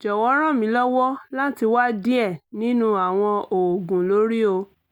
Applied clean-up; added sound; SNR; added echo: none; none; none; none.